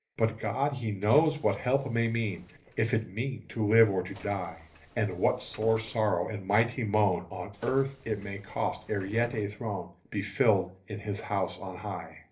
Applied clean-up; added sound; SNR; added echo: neural separator model SepFormer DNS4.